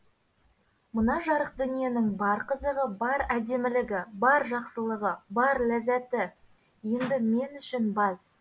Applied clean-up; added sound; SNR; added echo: none; none; none; none.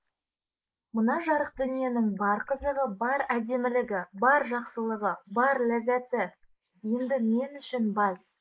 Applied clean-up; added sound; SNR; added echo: neural mask model Resemble Enhance denoiser.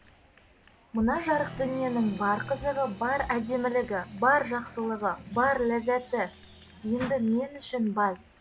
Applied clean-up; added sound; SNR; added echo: none; Applause; 18 dB; none.